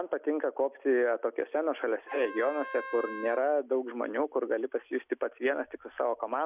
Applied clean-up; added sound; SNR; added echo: none; Wind instrument, woodwind instrument; 12 dB; none.